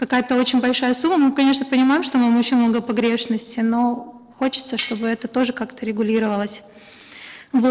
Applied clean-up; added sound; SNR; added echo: neural separator model SepFormer DNS4.